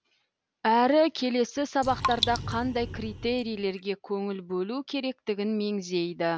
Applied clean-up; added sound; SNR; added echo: none; Raindrop; 6 dB; none.